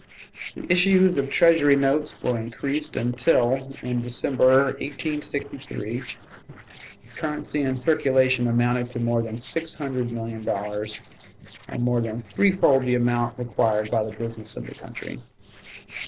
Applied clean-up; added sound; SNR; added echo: neural separator model SepFormer DNS4.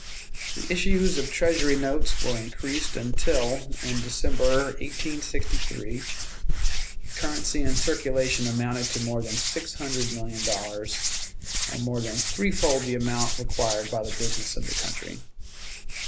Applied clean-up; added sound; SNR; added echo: none; Hands; -4 dB; none.